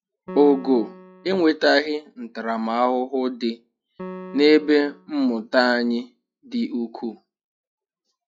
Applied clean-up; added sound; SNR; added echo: classical method log-MMSE.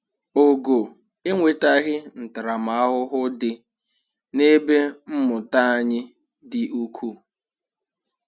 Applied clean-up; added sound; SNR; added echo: none; none; none; none.